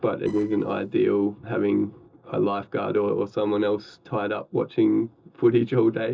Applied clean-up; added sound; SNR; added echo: neural separator model SepFormer DNS4.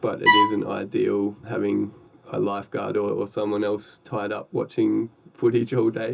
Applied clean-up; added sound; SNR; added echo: none; Bowed string instrument; -4 dB; reverberation time 0.2 s.